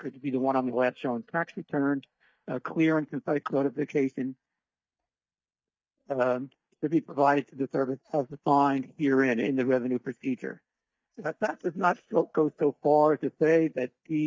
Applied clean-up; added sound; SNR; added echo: neural mask model DeepFilterNet 3.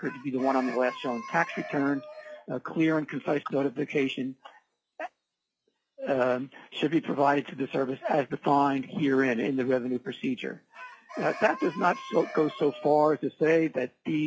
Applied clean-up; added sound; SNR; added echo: classical method log-MMSE.